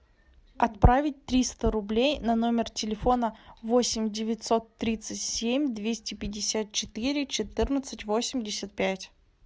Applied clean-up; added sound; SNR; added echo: none; none; none; none.